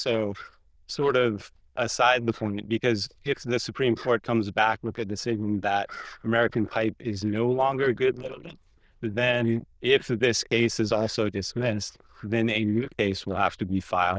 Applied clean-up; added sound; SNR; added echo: neural diffusion model UNIVERSE++.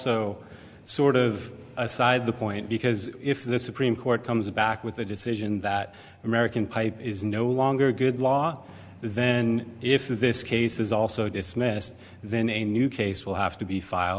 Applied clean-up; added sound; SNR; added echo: none; none; none; none.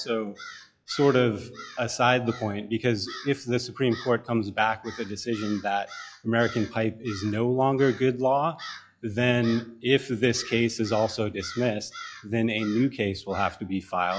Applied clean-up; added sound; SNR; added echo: classical method log-MMSE.